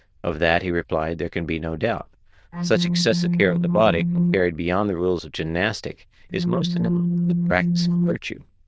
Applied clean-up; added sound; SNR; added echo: neural diffusion model UNIVERSE++.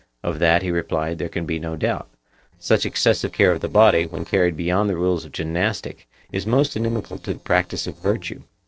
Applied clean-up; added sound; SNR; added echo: neural separator model SepFormer DNS4.